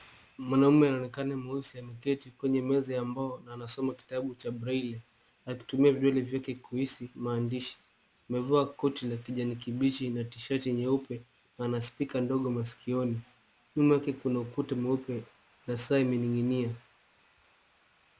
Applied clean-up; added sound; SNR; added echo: none; none; none; none.